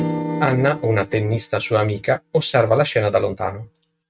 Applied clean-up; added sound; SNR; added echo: neural mask model RNNoise.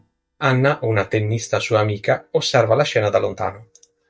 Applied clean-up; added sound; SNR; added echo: neural mask model DeepFilterNet 3.